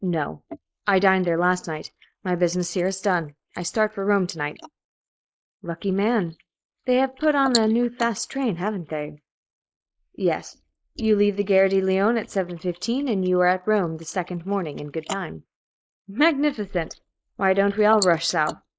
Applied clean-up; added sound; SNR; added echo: neural mask model Resemble Enhance denoiser.